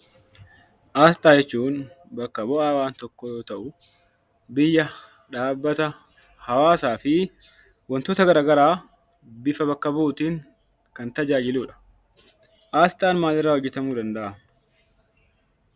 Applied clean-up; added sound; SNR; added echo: none; none; none; none.